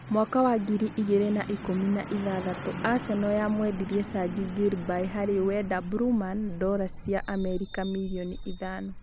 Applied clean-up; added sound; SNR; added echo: none; Truck; 11 dB; none.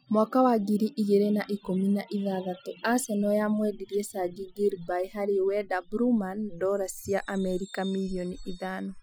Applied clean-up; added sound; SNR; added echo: classical method Wiener filter.